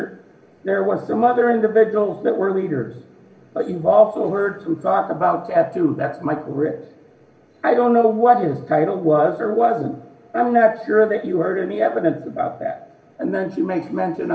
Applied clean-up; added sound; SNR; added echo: none; none; none; reverberation time 0.9 s.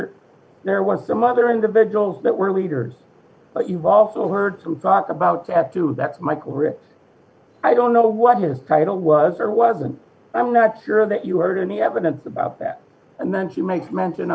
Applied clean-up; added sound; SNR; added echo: none; none; none; none.